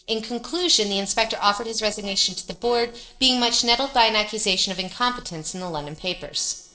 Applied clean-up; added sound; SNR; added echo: neural separator model SepFormer DNS4.